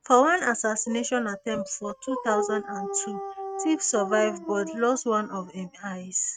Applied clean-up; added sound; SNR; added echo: neural mask model RNNoise.